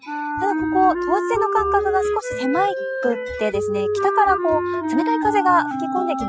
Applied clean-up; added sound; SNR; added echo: classical method spectral subtraction.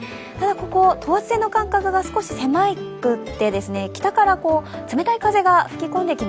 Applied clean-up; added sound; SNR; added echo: none; none; none; none.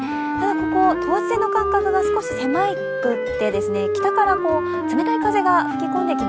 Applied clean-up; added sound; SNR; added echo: none; Wind instrument, woodwind instrument; 0 dB; none.